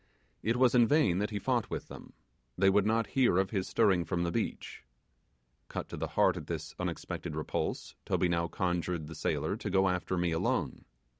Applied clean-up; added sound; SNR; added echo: none; none; none; none.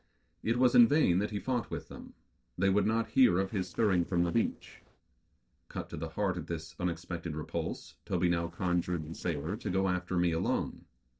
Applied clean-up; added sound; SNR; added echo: neural separator model SepFormer DNS4.